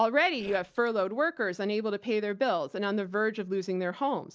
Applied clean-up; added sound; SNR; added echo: neural separator model SepFormer DNS4.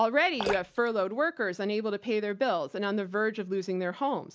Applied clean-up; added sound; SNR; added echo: none; Drip; 11 dB; none.